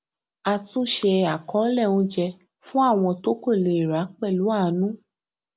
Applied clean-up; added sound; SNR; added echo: none; none; none; none.